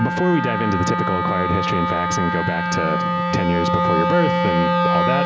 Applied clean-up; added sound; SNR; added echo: none; Wind instrument, woodwind instrument; -3 dB; none.